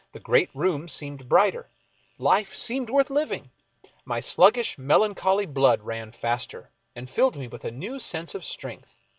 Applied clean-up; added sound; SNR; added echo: none; none; none; none.